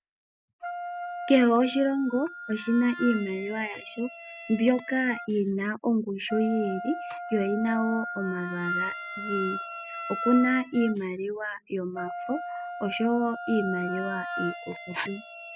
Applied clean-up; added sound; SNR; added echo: classical method spectral subtraction.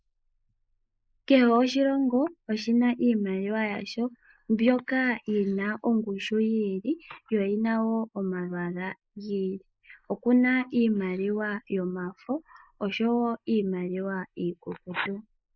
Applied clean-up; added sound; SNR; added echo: neural mask model Resemble Enhance denoiser.